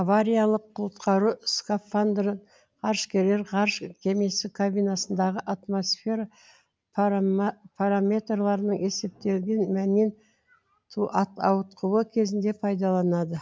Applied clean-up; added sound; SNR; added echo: none; none; none; none.